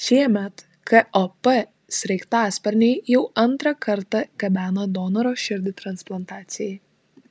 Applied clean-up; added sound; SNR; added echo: none; none; none; none.